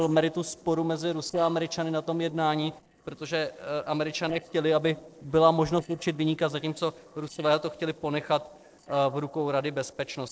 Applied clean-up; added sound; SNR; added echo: neural separator model SepFormer DNS4.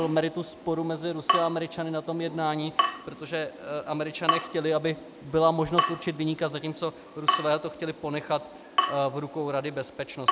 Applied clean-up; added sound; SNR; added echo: none; Drip / Water tap, faucet; 3 dB; none.